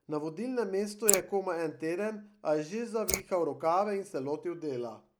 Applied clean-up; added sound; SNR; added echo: neural mask model Resemble Enhance denoiser.